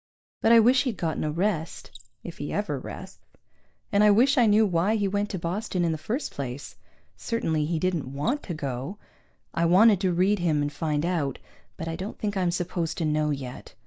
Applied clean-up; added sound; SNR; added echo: neural mask model DeepFilterNet 3.